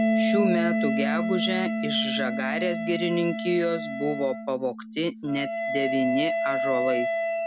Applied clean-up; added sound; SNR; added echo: none; Piano + Wind instrument, woodwind instrument; -1 dB; none.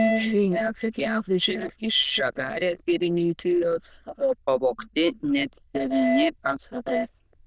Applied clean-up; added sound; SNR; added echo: neural diffusion model UNIVERSE++.